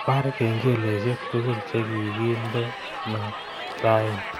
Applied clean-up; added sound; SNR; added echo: none; Crowd; 8 dB; none.